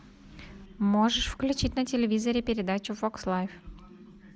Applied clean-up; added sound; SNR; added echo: none; none; none; none.